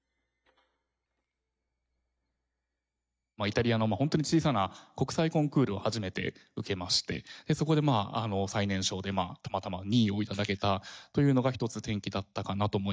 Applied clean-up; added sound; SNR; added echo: neural mask model DeepFilterNet 3.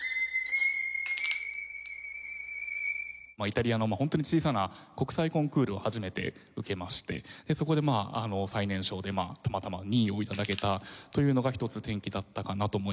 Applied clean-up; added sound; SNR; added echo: none; Crushing; 15 dB; none.